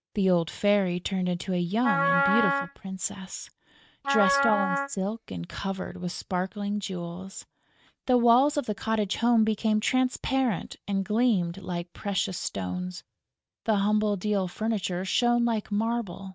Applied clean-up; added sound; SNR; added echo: neural mask model RNNoise.